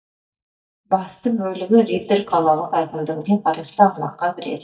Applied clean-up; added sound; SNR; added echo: neural mask model DeepFilterNet 3.